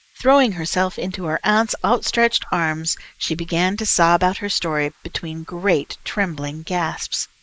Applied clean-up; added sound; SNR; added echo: neural mask model Resemble Enhance denoiser.